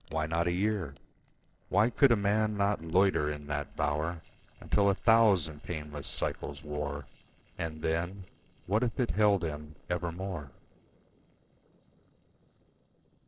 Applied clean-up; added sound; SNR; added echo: neural separator model SepFormer DNS4.